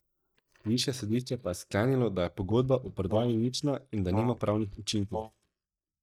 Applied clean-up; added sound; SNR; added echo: neural mask model DeepFilterNet 3.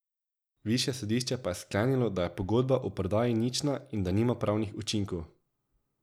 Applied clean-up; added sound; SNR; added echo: none; none; none; none.